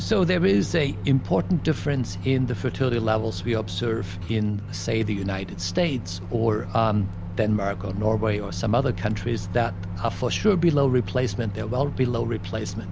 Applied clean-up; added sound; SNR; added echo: none; Microwave oven; 8 dB; none.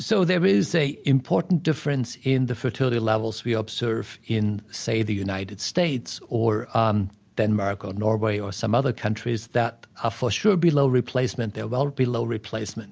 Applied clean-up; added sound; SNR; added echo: none; none; none; none.